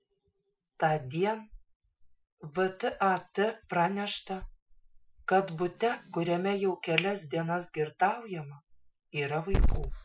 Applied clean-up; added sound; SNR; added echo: classical method Wiener filter.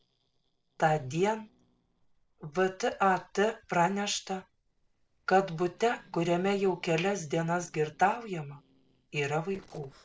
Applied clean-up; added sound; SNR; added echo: neural separator model SepFormer DNS4.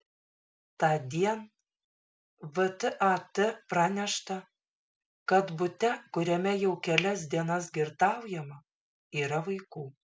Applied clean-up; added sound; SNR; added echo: none; none; none; none.